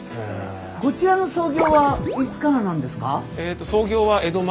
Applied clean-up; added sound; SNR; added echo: none; none; none; none.